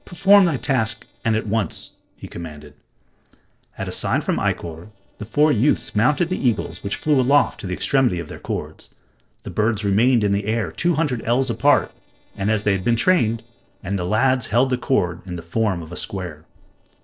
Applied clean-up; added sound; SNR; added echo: neural separator model SepFormer DNS4.